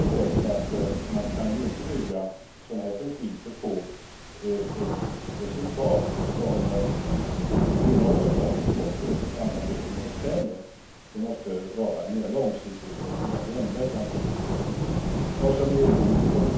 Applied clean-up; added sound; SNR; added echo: none; Rain / Thunderstorm; -2 dB; reverberation time 0.6 s.